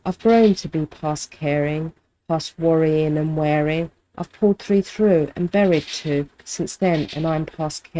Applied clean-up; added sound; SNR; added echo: neural mask model RNNoise.